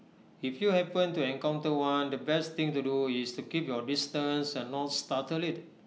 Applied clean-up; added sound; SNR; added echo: none; none; none; none.